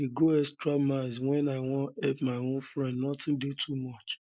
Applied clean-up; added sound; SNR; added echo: neural mask model Resemble Enhance denoiser.